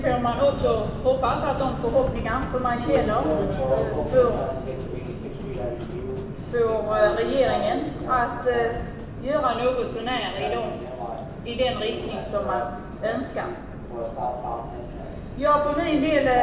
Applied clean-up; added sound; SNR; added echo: none; Subway, metro, underground; 4 dB; reverberation time 1.2 s.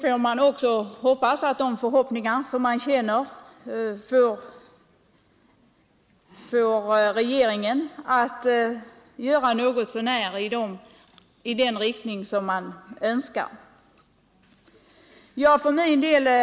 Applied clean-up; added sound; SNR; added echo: none; none; none; none.